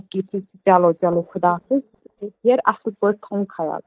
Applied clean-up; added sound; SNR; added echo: neural mask model DeepFilterNet 3.